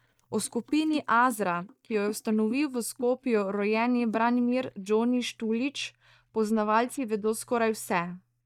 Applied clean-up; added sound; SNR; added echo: neural mask model DeepFilterNet 3.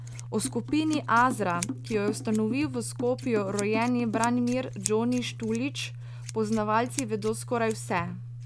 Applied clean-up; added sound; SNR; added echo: none; Drum + Scissors; 8 dB; none.